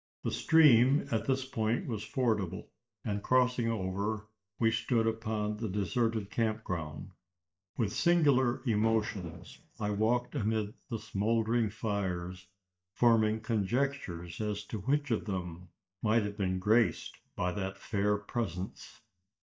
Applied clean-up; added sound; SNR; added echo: neural mask model DeepFilterNet 3.